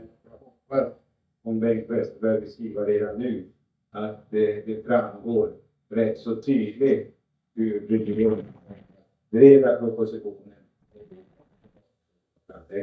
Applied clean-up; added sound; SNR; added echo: neural mask model DeepFilterNet 3.